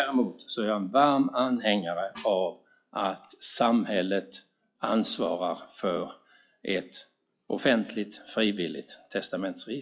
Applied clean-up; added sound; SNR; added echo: classical method log-MMSE.